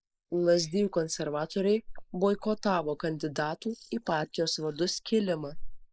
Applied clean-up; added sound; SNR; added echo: neural mask model Resemble Enhance denoiser.